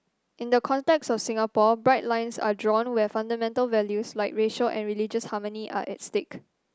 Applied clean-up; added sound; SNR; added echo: none; none; none; none.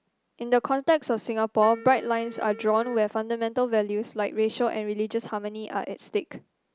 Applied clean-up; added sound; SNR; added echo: none; Wind instrument, woodwind instrument; 18 dB; none.